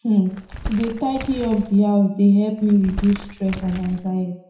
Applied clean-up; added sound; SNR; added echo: none; Crumpling, crinkling; 14 dB; reverberation time 0.5 s.